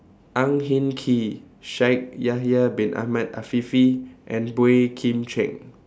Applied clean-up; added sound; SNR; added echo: none; none; none; none.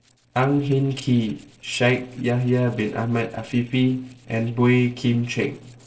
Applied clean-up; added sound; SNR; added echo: neural separator model SepFormer DNS4.